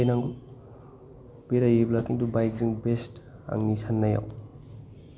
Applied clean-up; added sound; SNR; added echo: none; none; none; none.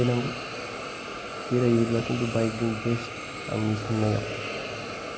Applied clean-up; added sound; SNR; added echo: none; Hiss; 7 dB; none.